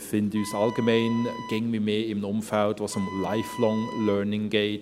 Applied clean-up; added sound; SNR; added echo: none; Wind instrument, woodwind instrument; 13 dB; none.